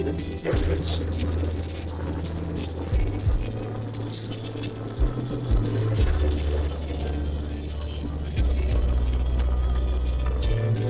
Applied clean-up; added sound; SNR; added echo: neural separator model SepFormer DNS4.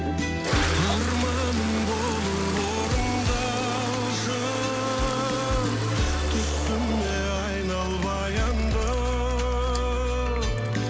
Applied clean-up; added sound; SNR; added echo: none; Toilet flush; 8 dB; none.